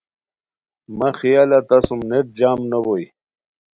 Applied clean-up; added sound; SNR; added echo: neural mask model RNNoise.